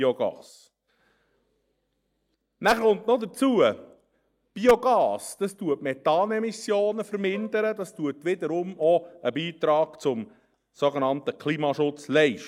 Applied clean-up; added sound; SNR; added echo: neural mask model DeepFilterNet 3.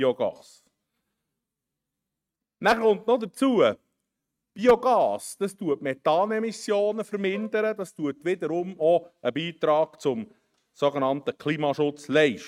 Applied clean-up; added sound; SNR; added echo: neural mask model RNNoise.